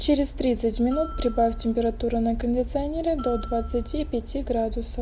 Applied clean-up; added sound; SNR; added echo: none; Bell; 18 dB; none.